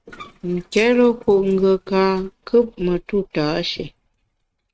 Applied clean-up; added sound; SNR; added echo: neural mask model RNNoise.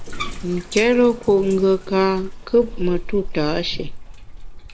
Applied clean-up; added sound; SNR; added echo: none; Bathtub (filling or washing); 8 dB; none.